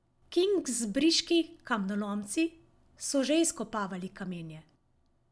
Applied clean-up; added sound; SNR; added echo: none; none; none; none.